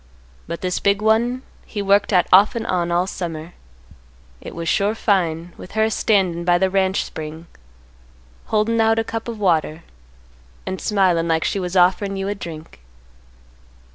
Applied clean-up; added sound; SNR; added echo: none; none; none; none.